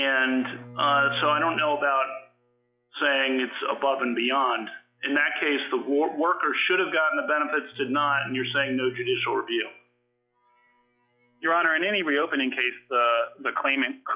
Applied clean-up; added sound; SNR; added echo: classical method log-MMSE.